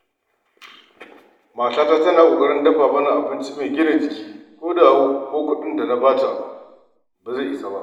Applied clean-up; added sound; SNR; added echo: none; none; none; reverberation time 0.9 s.